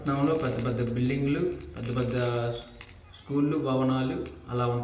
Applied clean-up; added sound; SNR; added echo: none; none; none; reverberation time 0.9 s.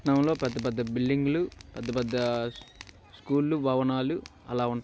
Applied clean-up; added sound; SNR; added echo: none; none; none; none.